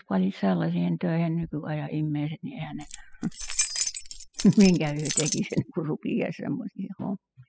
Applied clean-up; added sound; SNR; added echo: classical method spectral subtraction.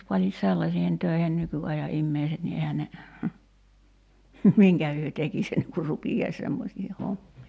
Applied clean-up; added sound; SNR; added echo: none; none; none; none.